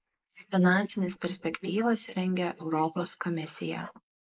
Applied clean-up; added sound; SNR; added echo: neural mask model Resemble Enhance denoiser.